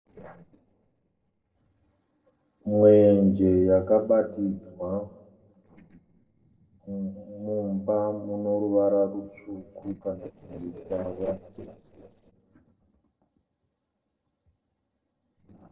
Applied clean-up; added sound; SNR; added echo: neural separator model SepFormer DNS4.